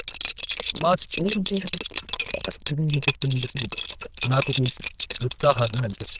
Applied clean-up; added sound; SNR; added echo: neural diffusion model UNIVERSE++.